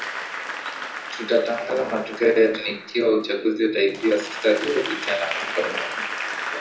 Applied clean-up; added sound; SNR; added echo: none; Applause / Crowd; 8 dB; reverberation time 0.7 s.